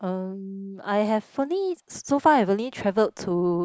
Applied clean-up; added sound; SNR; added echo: neural mask model Resemble Enhance denoiser.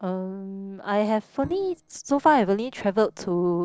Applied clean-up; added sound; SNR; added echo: neural separator model SepFormer DNS4.